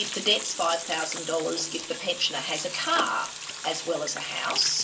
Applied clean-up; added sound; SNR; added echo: none; Sink (filling or washing) / Water tap, faucet; 7 dB; reverberation time 0.2 s.